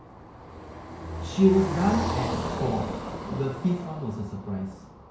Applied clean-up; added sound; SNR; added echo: none; Car passing by; 6 dB; reverberation time 0.6 s.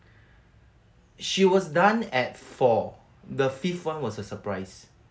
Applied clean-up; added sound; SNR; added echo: none; none; none; none.